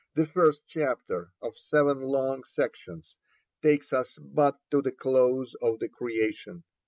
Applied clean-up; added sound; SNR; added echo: none; none; none; none.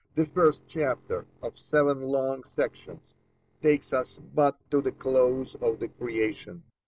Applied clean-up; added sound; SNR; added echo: neural separator model SepFormer DNS4.